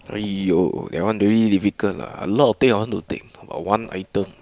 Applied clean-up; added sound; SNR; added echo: none; none; none; none.